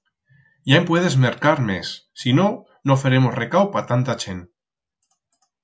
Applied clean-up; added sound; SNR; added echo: none; none; none; none.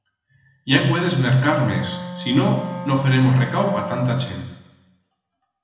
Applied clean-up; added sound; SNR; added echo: none; Wind instrument, woodwind instrument; 12 dB; reverberation time 0.9 s.